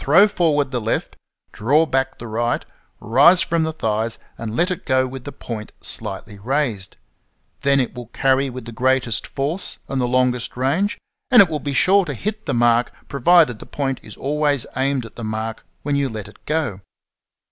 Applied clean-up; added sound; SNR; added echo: none; none; none; none.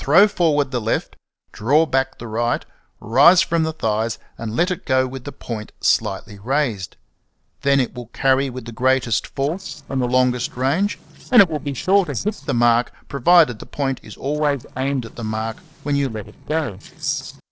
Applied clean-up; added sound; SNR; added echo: neural separator model SepFormer DNS4.